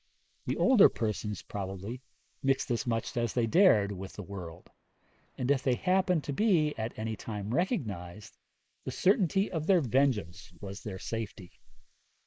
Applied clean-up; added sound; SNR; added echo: neural mask model Resemble Enhance denoiser.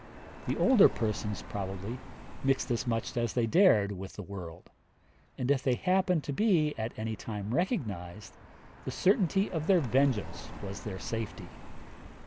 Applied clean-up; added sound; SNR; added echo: none; Car passing by; 14 dB; none.